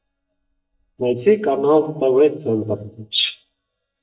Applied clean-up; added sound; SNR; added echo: neural mask model DeepFilterNet 3.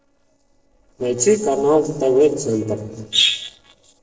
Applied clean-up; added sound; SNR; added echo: neural separator model SepFormer DNS4.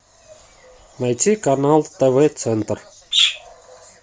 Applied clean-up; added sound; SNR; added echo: none; none; none; none.